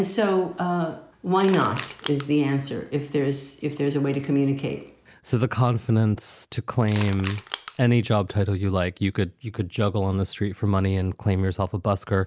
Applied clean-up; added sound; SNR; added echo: none; Crushing; 13 dB; none.